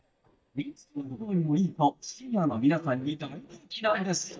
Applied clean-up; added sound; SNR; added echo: neural mask model DeepFilterNet 3.